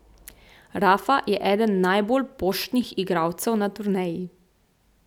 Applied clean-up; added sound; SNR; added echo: none; none; none; none.